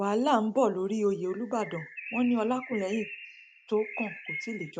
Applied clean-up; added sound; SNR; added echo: none; Bird; 13 dB; none.